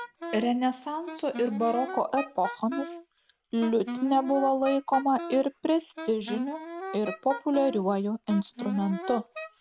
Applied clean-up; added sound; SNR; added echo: none; Wind instrument, woodwind instrument; 11 dB; none.